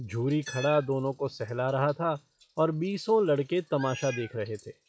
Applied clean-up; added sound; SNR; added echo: classical method log-MMSE.